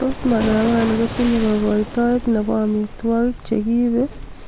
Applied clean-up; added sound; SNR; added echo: none; Waves, surf; 11 dB; none.